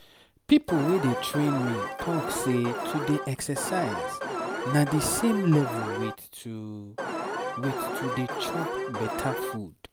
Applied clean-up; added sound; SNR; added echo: none; Alarm; 3 dB; none.